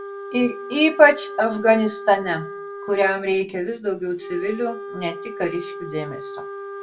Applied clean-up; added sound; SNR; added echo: none; Wind instrument, woodwind instrument; 12 dB; reverberation time 0.2 s.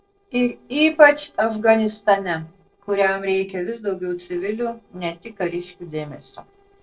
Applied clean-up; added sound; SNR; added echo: neural separator model SepFormer DNS4.